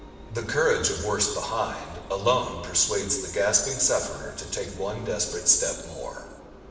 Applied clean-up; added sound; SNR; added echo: none; Engine; 17 dB; reverberation time 1.2 s.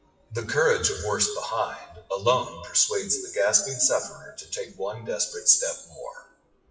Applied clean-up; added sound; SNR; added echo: classical method WPE with log-MMSE.